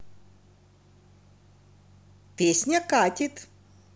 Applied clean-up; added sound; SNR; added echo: none; none; none; none.